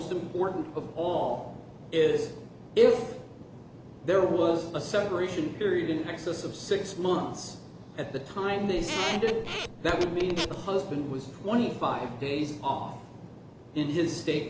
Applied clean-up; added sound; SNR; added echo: none; Squeak; 6 dB; none.